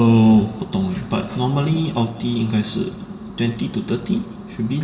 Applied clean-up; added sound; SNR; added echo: none; none; none; reverberation time 1.3 s.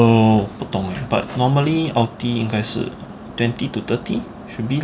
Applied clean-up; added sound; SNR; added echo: none; none; none; none.